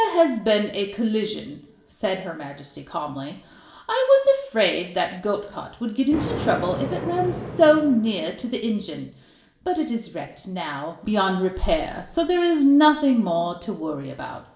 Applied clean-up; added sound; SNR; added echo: none; Thunder; 16 dB; reverberation time 0.7 s.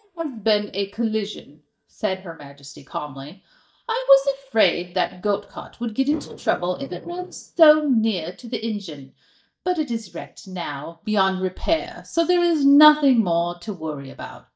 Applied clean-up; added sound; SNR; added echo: neural mask model DeepFilterNet 3.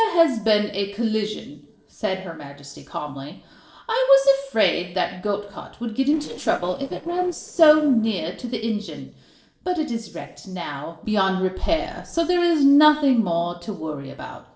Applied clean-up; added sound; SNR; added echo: neural separator model SepFormer DNS4.